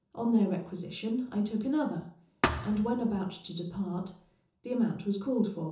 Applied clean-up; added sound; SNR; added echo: none; Thump, thud; 4 dB; reverberation time 0.6 s.